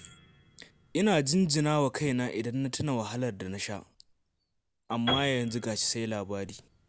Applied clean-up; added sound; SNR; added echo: none; Piano; 13 dB; none.